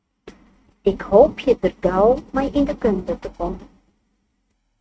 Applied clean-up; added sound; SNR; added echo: neural mask model RNNoise.